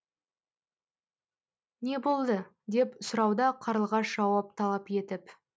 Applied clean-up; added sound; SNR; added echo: none; none; none; none.